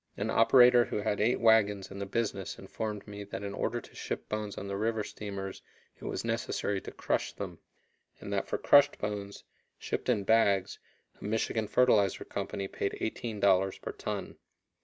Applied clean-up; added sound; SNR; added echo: none; none; none; none.